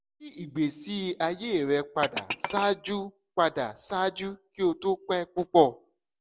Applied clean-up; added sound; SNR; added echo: none; Glass; 11 dB; none.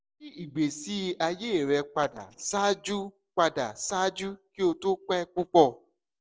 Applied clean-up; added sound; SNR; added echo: neural separator model SepFormer DNS4.